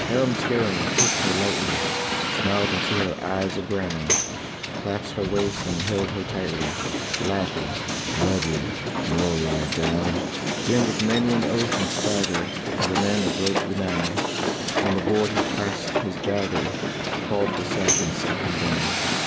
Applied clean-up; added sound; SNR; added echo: none; Tambourine + Hiss; -1 dB; none.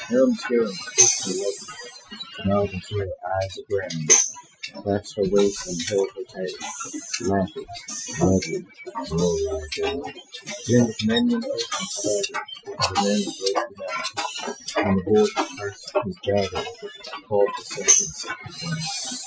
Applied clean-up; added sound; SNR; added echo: classical method Wiener filter.